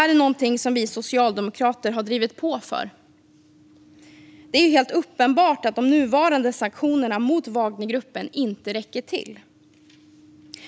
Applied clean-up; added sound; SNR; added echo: none; none; none; none.